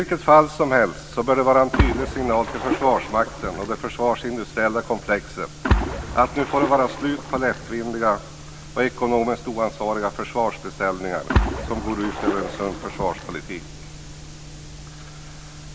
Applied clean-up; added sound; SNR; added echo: none; Splash, splatter; 5 dB; none.